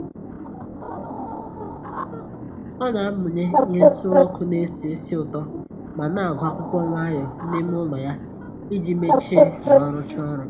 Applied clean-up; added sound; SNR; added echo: none; Bird; -2 dB; reverberation time 0.2 s.